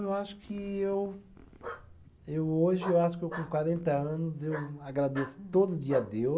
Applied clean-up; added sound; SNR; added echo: none; Bark; 16 dB; none.